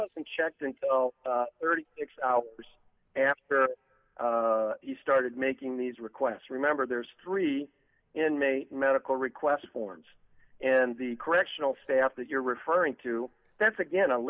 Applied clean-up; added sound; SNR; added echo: none; none; none; none.